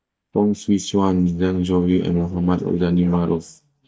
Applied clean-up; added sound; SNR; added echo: neural mask model DeepFilterNet 3.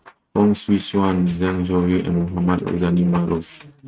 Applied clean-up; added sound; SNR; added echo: neural mask model RNNoise.